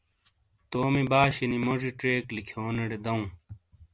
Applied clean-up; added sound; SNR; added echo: none; none; none; none.